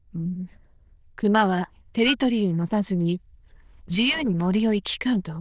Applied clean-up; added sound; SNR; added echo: neural diffusion model UNIVERSE++.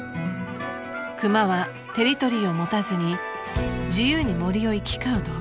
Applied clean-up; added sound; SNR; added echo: none; Harmonica; 13 dB; none.